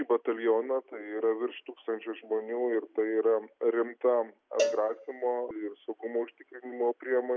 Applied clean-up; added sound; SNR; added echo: none; Cowbell; 6 dB; none.